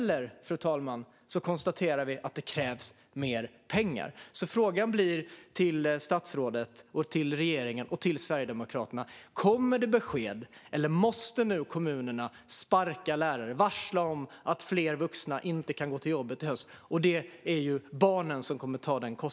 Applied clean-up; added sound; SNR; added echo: none; none; none; none.